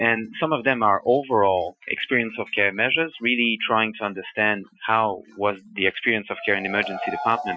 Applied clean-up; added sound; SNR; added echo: classical method Wiener filter.